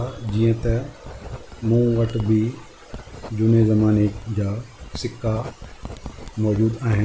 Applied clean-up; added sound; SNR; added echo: none; Writing; 14 dB; none.